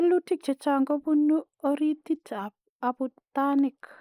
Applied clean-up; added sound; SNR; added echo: neural mask model Resemble Enhance denoiser.